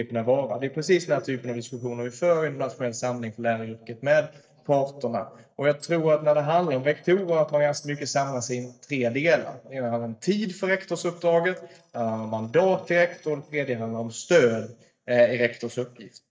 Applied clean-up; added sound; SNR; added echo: neural mask model DeepFilterNet 3.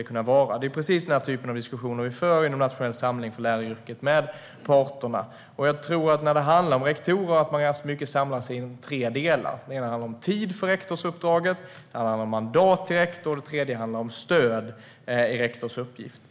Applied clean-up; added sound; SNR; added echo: none; none; none; none.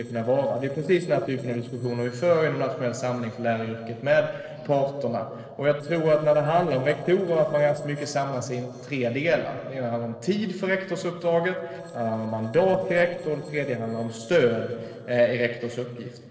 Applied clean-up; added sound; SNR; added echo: neural separator model SepFormer DNS4.